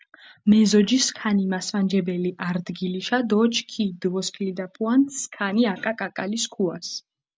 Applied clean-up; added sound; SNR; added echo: none; none; none; none.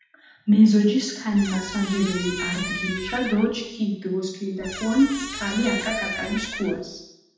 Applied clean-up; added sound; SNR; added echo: none; Squeak; 10 dB; reverberation time 0.8 s.